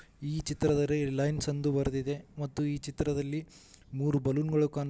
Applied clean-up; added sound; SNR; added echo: none; none; none; none.